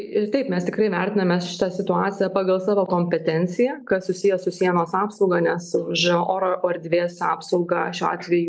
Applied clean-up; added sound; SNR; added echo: neural mask model Resemble Enhance denoiser.